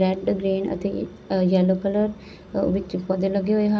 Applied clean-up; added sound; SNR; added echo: none; none; none; none.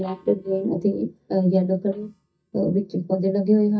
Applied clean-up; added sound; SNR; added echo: neural mask model DeepFilterNet 3.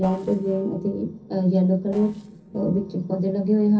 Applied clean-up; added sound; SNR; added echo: neural separator model SepFormer DNS4.